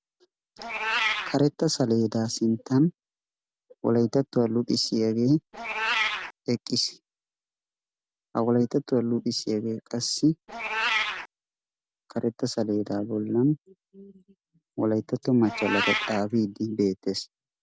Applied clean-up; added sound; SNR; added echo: none; Meow; 8 dB; none.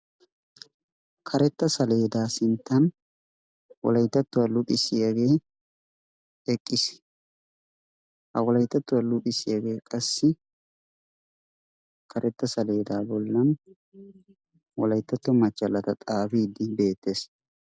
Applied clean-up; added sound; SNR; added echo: none; none; none; none.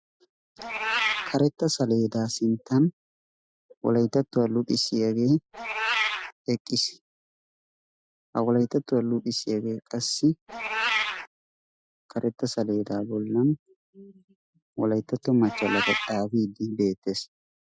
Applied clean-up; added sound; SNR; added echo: classical method Wiener filter.